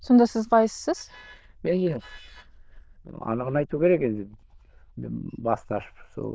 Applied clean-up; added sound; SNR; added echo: neural diffusion model UNIVERSE++.